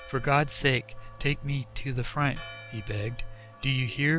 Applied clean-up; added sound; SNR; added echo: none; Engine / Domestic sounds, home sounds + Church bell; 19 dB; none.